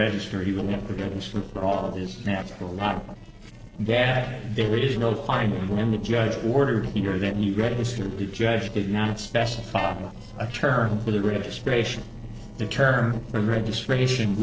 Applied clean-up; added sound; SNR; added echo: neural separator model SepFormer DNS4.